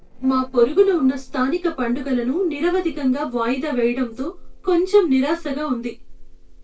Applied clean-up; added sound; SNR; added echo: neural separator model SepFormer DNS4.